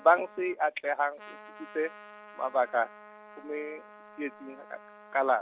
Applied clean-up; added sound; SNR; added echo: none; Trumpet; 20 dB; none.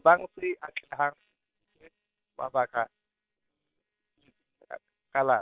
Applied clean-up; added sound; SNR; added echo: neural separator model SepFormer WHAM!.